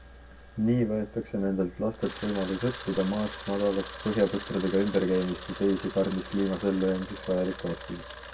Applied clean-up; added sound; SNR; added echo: none; Camera; 14 dB; reverberation time 0.2 s.